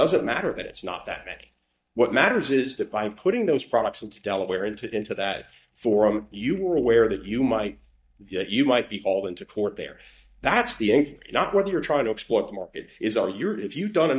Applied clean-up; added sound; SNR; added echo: neural mask model DeepFilterNet 3.